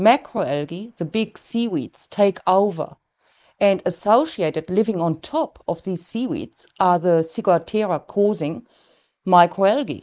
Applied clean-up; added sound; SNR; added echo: neural mask model Resemble Enhance denoiser.